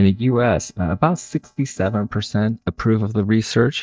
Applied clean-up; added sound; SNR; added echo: neural mask model DeepFilterNet 3.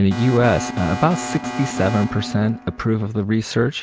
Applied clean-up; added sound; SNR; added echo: none; Alarm; 9 dB; none.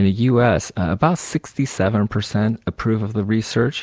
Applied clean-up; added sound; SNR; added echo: none; none; none; none.